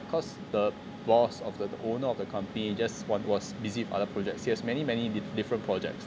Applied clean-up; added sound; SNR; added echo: none; Piano; 18 dB; none.